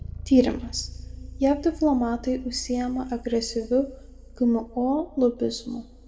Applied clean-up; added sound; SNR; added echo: none; Bass guitar; 15 dB; reverberation time 1.1 s.